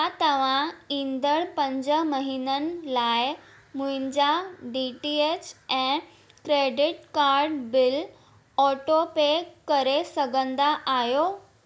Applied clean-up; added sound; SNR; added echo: none; none; none; none.